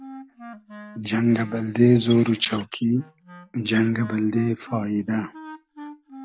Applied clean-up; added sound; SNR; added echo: none; Wind instrument, woodwind instrument; 20 dB; none.